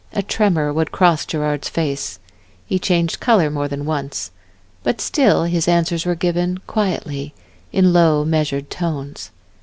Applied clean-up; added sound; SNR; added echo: none; none; none; none.